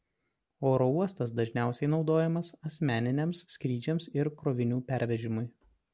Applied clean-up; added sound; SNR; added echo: none; none; none; none.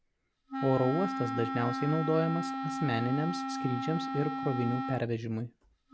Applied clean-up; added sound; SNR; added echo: none; Wind instrument, woodwind instrument; 4 dB; none.